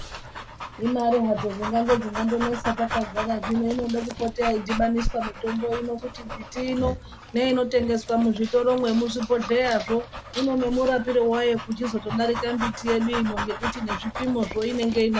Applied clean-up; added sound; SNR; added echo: none; Dog; 9 dB; none.